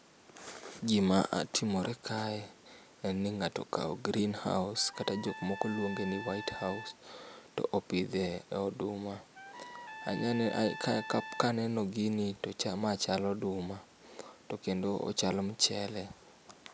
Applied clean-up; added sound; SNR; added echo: none; Trumpet; 13 dB; none.